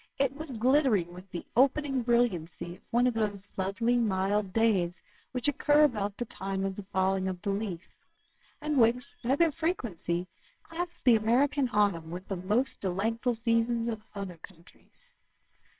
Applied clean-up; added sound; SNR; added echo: neural separator model SepFormer WHAMR!.